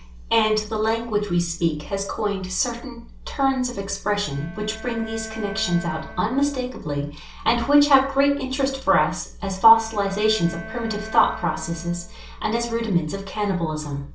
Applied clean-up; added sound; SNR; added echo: none; Bowed string instrument; 17 dB; reverberation time 0.4 s.